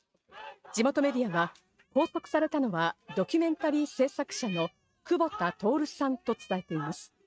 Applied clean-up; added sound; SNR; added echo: neural mask model RNNoise.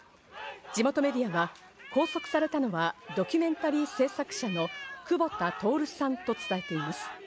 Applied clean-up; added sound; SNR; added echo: none; Cat; 12 dB; none.